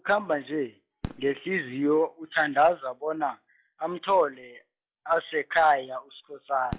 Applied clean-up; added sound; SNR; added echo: classical method log-MMSE.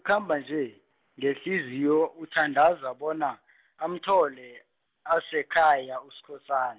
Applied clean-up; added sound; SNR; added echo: none; none; none; none.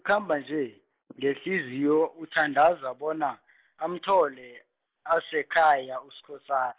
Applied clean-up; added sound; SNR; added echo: neural mask model Resemble Enhance denoiser.